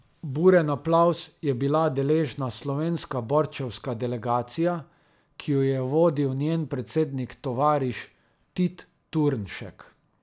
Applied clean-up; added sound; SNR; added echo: none; none; none; none.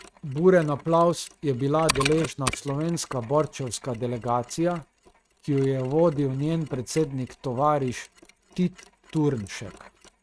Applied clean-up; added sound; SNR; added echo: neural mask model RNNoise.